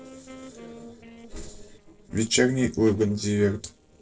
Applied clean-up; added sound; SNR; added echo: neural separator model SepFormer DNS4.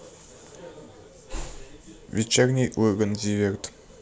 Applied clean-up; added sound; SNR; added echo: none; none; none; none.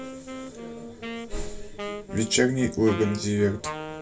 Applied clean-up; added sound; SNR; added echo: none; Wind instrument, woodwind instrument; 10 dB; reverberation time 0.1 s.